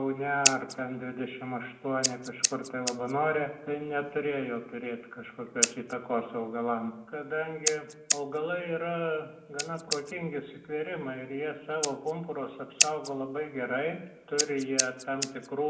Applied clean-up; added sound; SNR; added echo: none; Scissors; 2 dB; reverberation time 1.0 s.